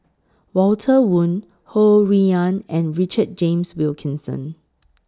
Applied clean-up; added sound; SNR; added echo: none; none; none; none.